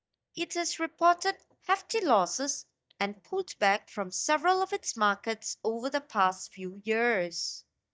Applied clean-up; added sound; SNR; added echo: neural mask model DeepFilterNet 3.